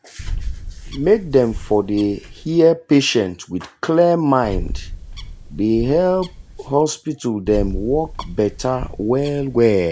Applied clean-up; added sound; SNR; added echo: none; Bird; 10 dB; none.